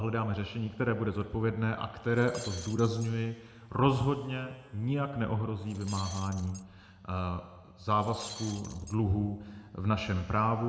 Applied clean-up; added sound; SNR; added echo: none; Shatter; 15 dB; reverberation time 1.7 s.